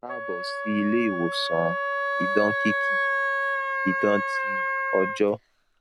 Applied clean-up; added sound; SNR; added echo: none; Wind instrument, woodwind instrument; -1 dB; none.